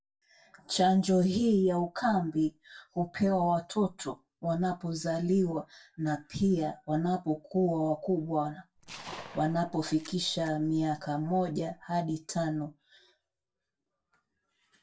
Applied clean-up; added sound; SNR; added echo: neural separator model SepFormer DNS4.